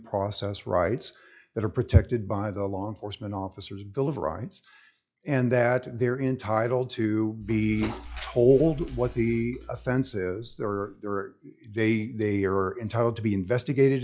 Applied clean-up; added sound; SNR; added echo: classical method log-MMSE.